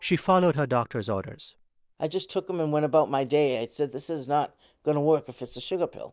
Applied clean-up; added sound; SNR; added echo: none; none; none; none.